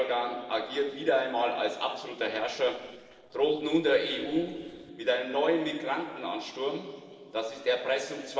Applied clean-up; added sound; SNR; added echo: neural separator model SepFormer DNS4.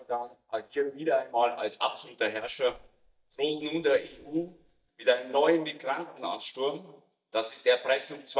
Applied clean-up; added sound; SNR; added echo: neural mask model DeepFilterNet 3.